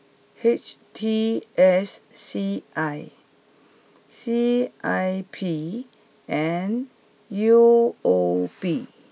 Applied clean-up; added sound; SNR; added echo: none; none; none; none.